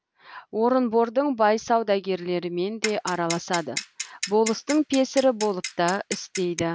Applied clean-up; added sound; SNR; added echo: none; Clock; 10 dB; none.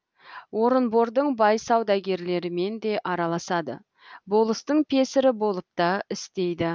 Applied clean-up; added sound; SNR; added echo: none; none; none; none.